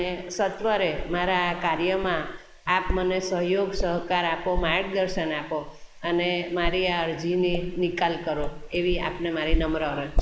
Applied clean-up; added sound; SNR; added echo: neural mask model Resemble Enhance denoiser.